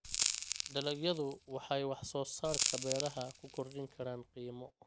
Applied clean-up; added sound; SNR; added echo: none; Crackle; -4 dB; none.